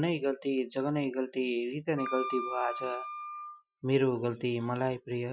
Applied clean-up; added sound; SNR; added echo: classical method Wiener filter.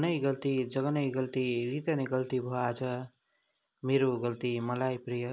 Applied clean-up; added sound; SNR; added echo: none; none; none; none.